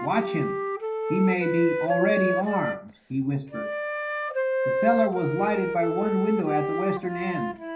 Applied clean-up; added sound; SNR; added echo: none; Wind instrument, woodwind instrument; 2 dB; reverberation time 0.4 s.